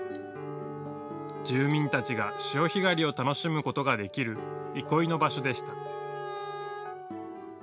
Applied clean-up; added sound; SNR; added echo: none; Wind instrument, woodwind instrument; 11 dB; none.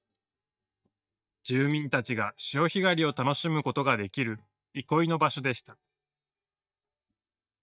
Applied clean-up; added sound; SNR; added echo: neural mask model DeepFilterNet 3.